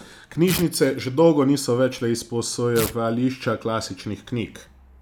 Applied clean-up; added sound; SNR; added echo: none; Tearing; 15 dB; none.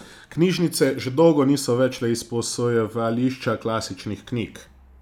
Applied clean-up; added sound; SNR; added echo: none; none; none; none.